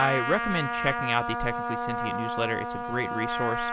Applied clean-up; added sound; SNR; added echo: none; Trumpet; 1 dB; none.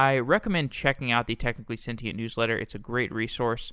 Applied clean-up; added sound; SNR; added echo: none; none; none; none.